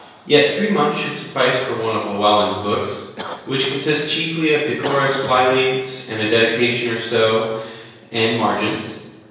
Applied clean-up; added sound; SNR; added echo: none; Cough; 19 dB; reverberation time 1.0 s.